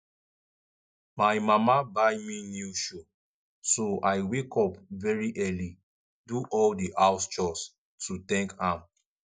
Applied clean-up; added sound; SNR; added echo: none; none; none; none.